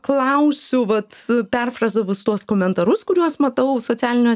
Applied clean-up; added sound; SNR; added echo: none; none; none; none.